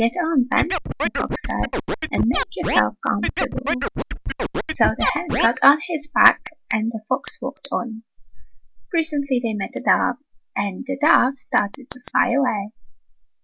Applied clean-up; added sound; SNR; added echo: none; Scratching (performance technique); 2 dB; none.